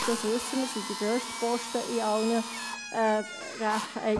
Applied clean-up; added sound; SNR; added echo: none; Drill + Squeak / Slam; 7 dB; none.